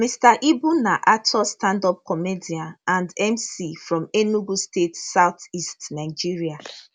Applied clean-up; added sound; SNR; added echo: none; none; none; none.